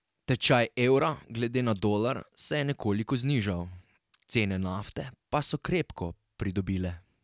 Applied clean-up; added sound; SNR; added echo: none; none; none; none.